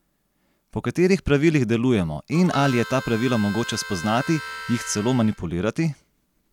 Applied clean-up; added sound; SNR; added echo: none; Harmonica; 13 dB; none.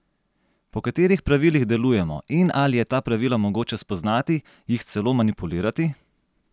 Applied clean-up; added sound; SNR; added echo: none; none; none; none.